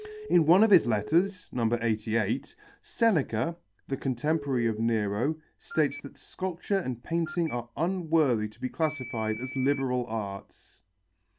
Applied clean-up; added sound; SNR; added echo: none; Telephone; 17 dB; none.